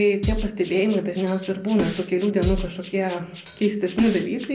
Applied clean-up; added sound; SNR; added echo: none; Drum kit; 8 dB; reverberation time 0.5 s.